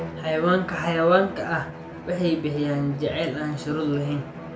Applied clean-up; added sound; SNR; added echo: none; Bowed string instrument; 12 dB; reverberation time 0.4 s.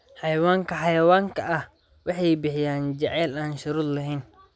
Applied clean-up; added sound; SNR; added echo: none; none; none; none.